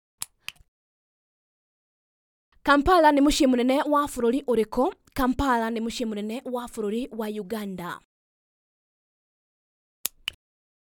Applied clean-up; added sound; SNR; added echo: none; none; none; none.